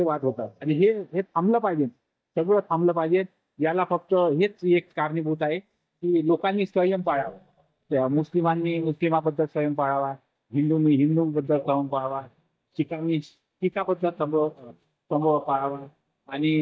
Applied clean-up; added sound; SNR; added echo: neural mask model DeepFilterNet 3.